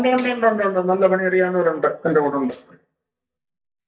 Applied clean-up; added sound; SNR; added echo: neural mask model DeepFilterNet 3.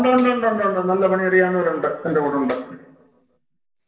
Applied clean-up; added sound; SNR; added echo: none; Tambourine; 17 dB; reverberation time 1.1 s.